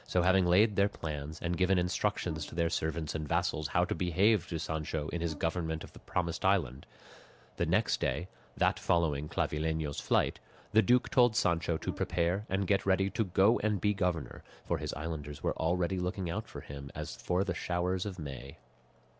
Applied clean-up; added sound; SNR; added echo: none; Brass instrument; 19 dB; none.